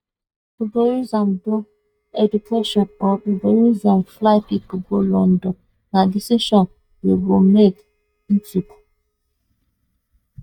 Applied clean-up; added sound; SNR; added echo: neural mask model DeepFilterNet 3.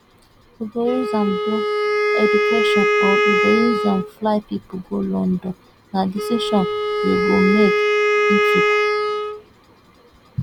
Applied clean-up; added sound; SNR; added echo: none; Wind instrument, woodwind instrument; -3 dB; none.